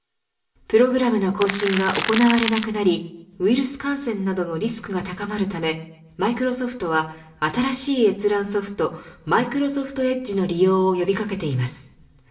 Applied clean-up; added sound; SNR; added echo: none; Crackle; 5 dB; reverberation time 0.6 s.